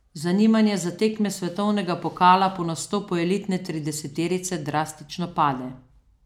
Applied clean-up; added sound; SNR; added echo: none; none; none; none.